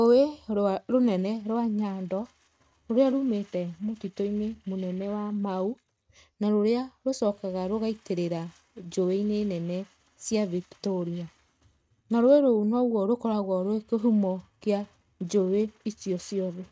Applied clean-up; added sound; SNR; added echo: neural mask model RNNoise.